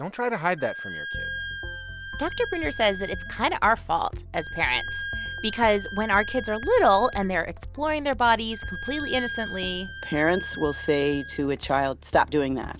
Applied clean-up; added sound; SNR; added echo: none; Wind instrument, woodwind instrument; 11 dB; none.